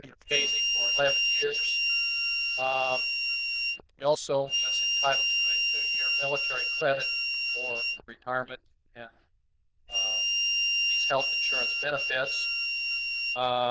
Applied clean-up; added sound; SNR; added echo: neural diffusion model UNIVERSE++.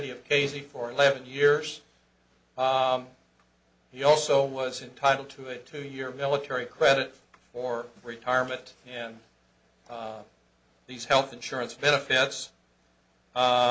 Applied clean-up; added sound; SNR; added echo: none; none; none; none.